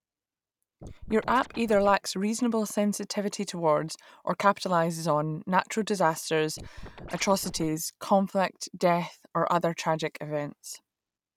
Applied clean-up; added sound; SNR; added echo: none; Scratching (performance technique); 15 dB; none.